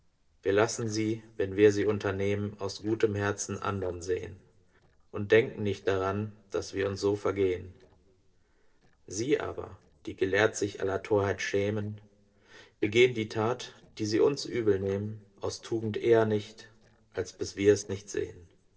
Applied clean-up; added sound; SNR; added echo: neural separator model SepFormer DNS4.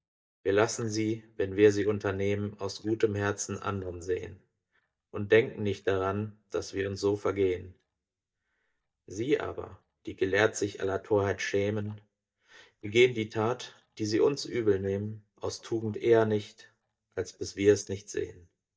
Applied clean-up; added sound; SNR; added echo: neural mask model DeepFilterNet 3.